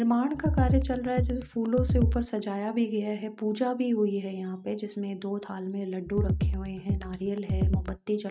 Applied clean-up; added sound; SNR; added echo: neural mask model RNNoise.